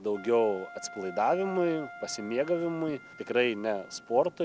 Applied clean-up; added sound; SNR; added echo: none; Wind instrument, woodwind instrument; 17 dB; none.